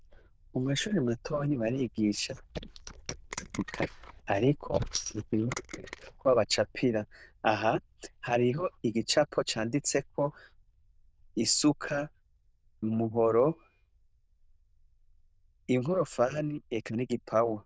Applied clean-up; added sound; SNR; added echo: neural diffusion model UNIVERSE++.